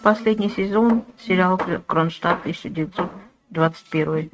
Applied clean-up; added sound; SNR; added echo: neural mask model RNNoise.